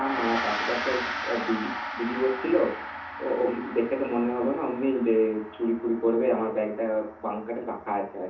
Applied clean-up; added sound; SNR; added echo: none; Gong; 8 dB; reverberation time 0.7 s.